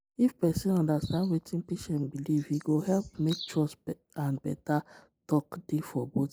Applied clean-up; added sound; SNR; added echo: neural mask model Resemble Enhance denoiser.